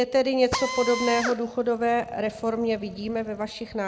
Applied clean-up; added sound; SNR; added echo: none; Drill; 9 dB; none.